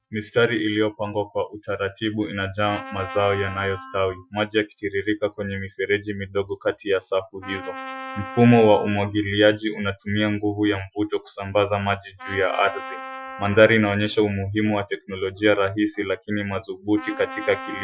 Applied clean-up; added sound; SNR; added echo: classical method Wiener filter.